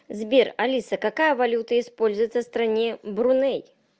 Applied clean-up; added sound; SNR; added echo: none; none; none; none.